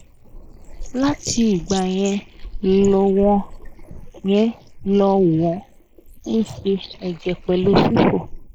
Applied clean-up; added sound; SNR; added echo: neural mask model Resemble Enhance denoiser.